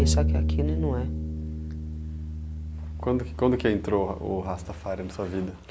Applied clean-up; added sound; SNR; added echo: none; Bowed string instrument; 0 dB; none.